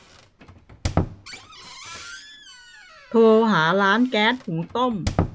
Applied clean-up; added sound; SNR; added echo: none; Squeak; 9 dB; none.